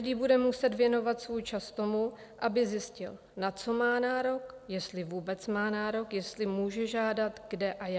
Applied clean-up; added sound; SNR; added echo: none; none; none; none.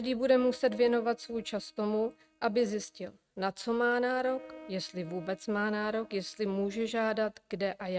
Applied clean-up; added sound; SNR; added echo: neural mask model RNNoise.